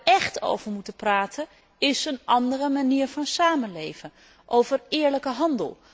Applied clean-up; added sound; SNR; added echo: none; none; none; none.